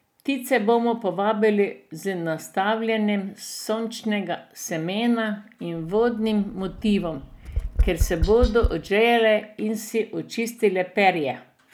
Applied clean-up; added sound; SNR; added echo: none; Tap; 3 dB; none.